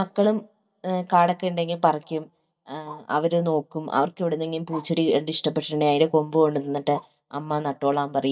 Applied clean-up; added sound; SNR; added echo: neural mask model DeepFilterNet 3.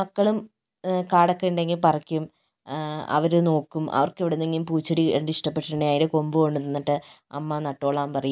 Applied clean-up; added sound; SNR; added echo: none; none; none; none.